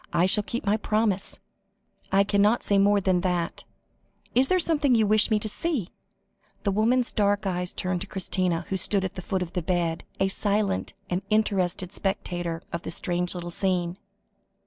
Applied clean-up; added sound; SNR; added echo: none; none; none; none.